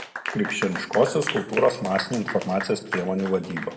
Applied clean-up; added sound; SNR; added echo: none; Applause / Clapping; 9 dB; reverberation time 1.2 s.